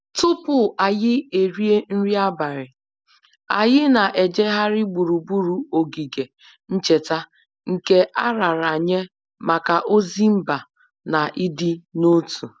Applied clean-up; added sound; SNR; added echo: none; none; none; none.